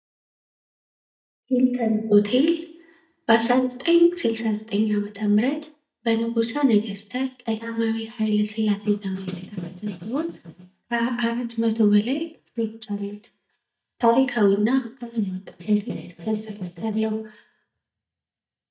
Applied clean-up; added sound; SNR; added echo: neural mask model DeepFilterNet 3.